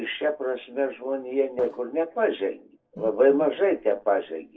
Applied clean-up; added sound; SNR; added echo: neural separator model SepFormer DNS4.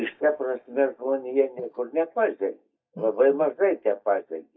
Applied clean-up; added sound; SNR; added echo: neural mask model DeepFilterNet 3.